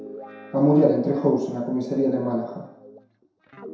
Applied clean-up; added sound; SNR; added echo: none; Guitar; 18 dB; reverberation time 0.7 s.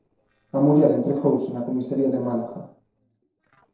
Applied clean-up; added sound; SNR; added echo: neural separator model SepFormer DNS4.